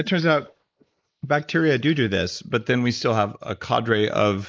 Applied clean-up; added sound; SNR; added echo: neural mask model Resemble Enhance denoiser.